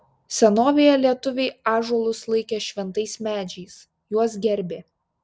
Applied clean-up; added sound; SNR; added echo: none; none; none; none.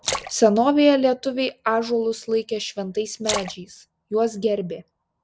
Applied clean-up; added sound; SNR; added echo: none; Splash, splatter; 12 dB; none.